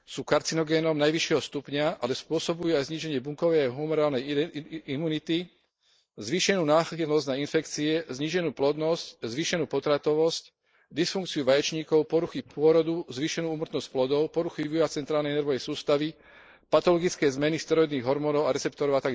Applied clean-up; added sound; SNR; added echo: neural mask model Resemble Enhance denoiser.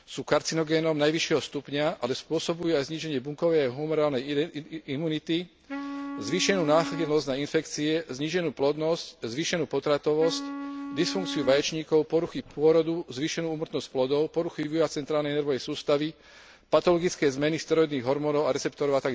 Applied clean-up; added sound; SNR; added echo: none; Wind instrument, woodwind instrument; 10 dB; none.